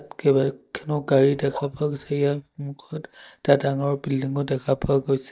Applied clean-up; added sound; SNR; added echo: neural mask model DeepFilterNet 3.